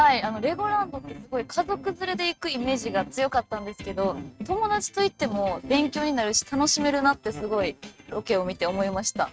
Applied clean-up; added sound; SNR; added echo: neural mask model RNNoise.